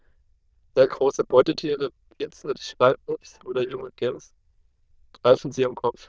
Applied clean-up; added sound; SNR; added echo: neural diffusion model UNIVERSE++.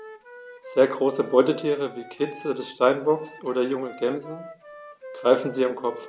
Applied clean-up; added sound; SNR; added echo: none; Wind instrument, woodwind instrument; 18 dB; none.